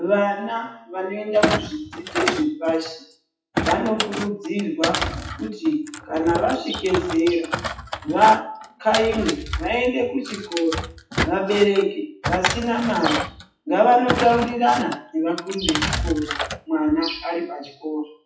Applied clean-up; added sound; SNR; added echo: classical method WPE with log-MMSE.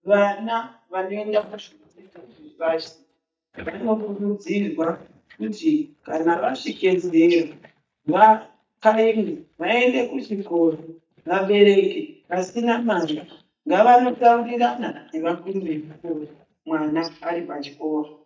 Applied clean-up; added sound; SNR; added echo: neural mask model DeepFilterNet 3.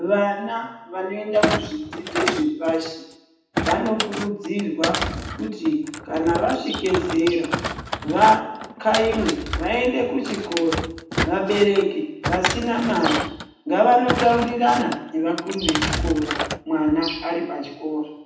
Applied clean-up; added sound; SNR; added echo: none; Thump, thud; 6 dB; reverberation time 0.8 s.